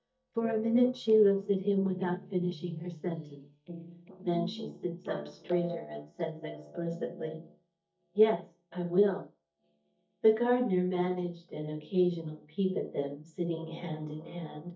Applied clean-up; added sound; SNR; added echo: neural mask model DeepFilterNet 3.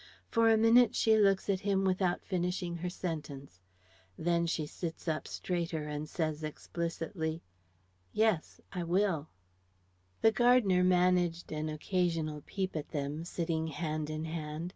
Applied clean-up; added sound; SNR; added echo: none; none; none; none.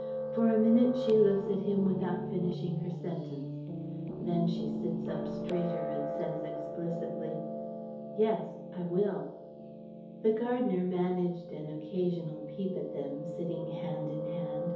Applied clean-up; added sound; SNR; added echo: none; Piano; 5 dB; reverberation time 2.2 s.